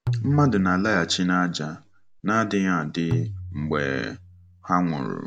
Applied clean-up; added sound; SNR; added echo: none; Tabla; 9 dB; none.